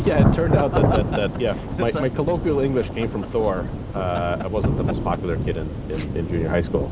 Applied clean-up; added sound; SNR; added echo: none; Thunder / Rain; 0 dB; none.